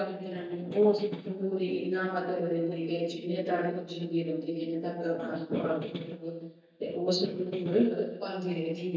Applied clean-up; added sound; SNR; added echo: neural mask model DeepFilterNet 3.